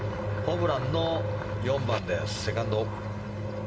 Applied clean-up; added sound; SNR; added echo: none; none; none; reverberation time 1.5 s.